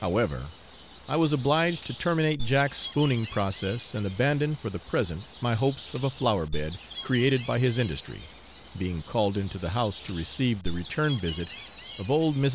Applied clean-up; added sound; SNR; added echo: none; Gull, seagull; 12 dB; none.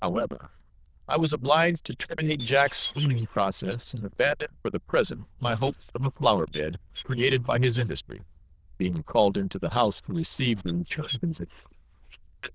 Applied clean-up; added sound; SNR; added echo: neural diffusion model UNIVERSE++.